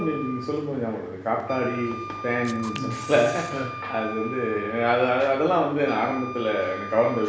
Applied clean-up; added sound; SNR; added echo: none; Wind instrument, woodwind instrument + Camera; 12 dB; none.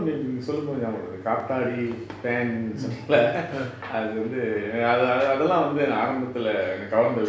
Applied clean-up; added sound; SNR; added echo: none; none; none; none.